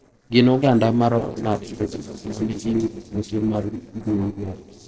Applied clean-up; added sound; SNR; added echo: neural separator model SepFormer DNS4.